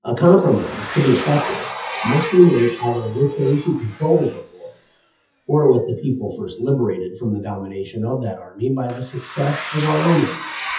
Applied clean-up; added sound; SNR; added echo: classical method WPE with log-MMSE.